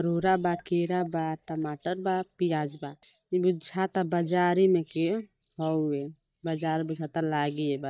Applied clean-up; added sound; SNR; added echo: neural mask model DeepFilterNet 3.